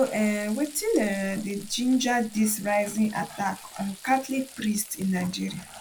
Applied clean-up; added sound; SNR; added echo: none; Frying (food); 18 dB; none.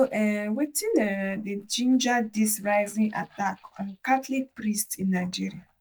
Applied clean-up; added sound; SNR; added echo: neural mask model DeepFilterNet 3.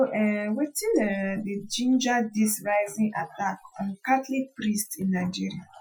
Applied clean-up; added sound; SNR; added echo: classical method Wiener filter.